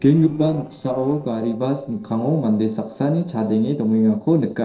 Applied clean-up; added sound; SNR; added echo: neural separator model SepFormer DNS4.